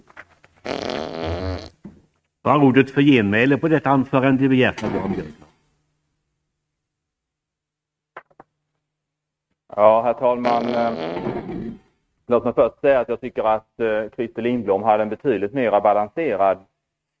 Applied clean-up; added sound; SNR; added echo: neural mask model RNNoise.